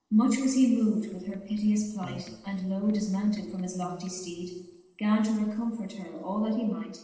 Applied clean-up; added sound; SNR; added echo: neural separator model SepFormer DNS4.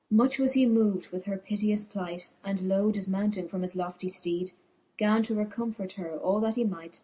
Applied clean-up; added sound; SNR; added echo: none; none; none; none.